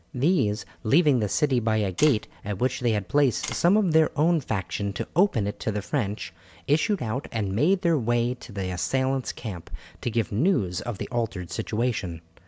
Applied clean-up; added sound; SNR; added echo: none; Tap; 12 dB; none.